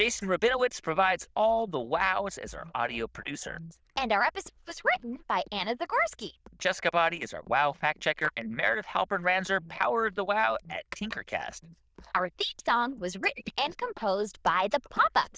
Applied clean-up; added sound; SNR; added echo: neural diffusion model UNIVERSE++.